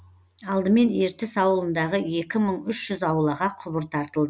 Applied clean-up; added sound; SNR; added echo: none; none; none; none.